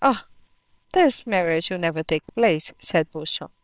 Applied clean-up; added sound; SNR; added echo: neural separator model SepFormer WHAMR!.